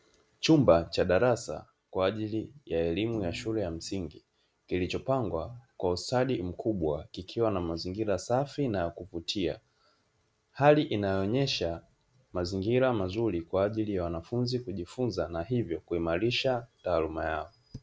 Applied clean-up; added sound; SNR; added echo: none; Thump, thud; 16 dB; none.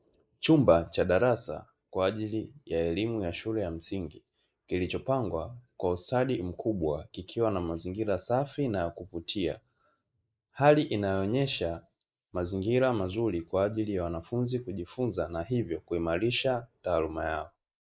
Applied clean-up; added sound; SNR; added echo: neural mask model Resemble Enhance denoiser.